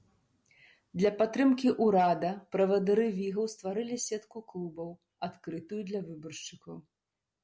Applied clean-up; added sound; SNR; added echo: none; none; none; none.